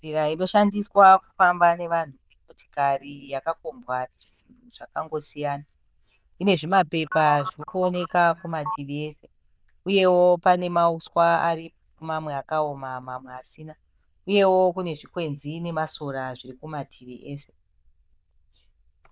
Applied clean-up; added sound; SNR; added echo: neural diffusion model UNIVERSE++.